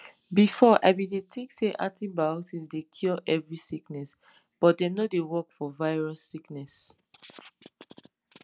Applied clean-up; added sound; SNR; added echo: none; none; none; none.